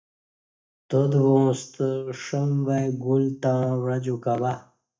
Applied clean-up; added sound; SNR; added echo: neural mask model DeepFilterNet 3.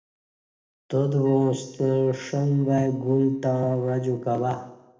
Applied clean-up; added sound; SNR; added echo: neural separator model SepFormer DNS4.